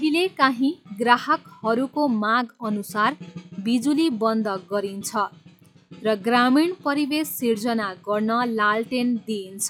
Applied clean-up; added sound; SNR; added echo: classical method log-MMSE.